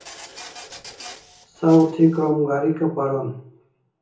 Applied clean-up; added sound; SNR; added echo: none; Printer; 19 dB; reverberation time 0.6 s.